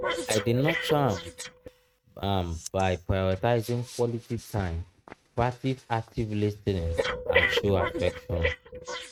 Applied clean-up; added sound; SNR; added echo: neural mask model RNNoise.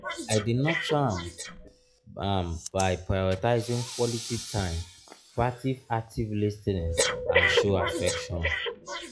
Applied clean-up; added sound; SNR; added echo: classical method log-MMSE.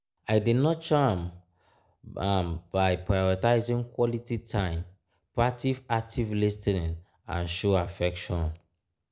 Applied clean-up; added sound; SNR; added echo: none; none; none; none.